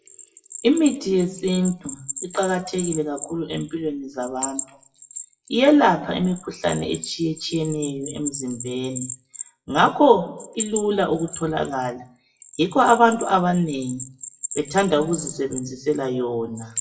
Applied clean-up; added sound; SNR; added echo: classical method WPE with log-MMSE.